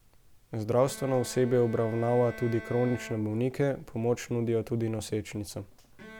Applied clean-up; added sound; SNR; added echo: none; Bowed string instrument; 19 dB; none.